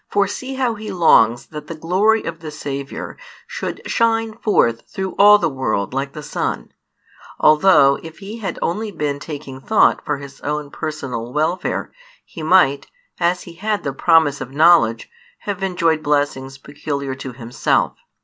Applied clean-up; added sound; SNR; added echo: none; none; none; none.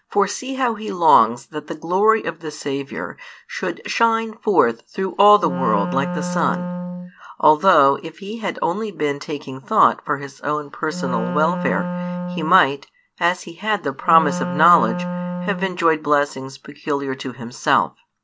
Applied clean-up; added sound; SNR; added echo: none; Wind instrument, woodwind instrument; 6 dB; none.